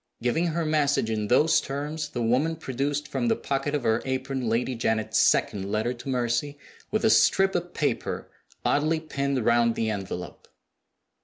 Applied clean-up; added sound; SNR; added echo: none; none; none; none.